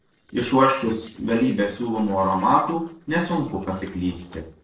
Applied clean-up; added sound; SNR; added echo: neural separator model SepFormer DNS4.